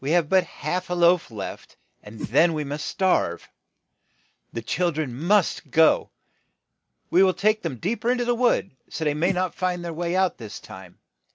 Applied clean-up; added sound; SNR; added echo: none; Whoosh, swoosh, swish; 8 dB; none.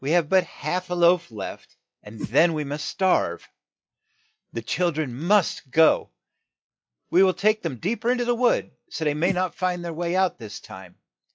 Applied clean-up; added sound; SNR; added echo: classical method log-MMSE.